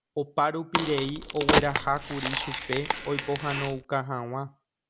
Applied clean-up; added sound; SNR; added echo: none; Crack; 0 dB; none.